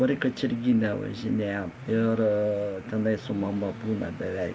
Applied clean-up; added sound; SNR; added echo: none; none; none; none.